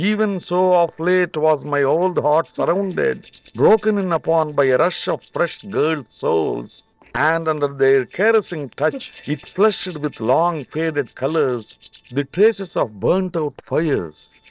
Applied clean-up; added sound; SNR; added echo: neural separator model SepFormer DNS4.